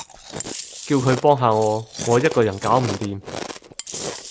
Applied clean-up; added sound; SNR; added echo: none; Chewing, mastication; 10 dB; none.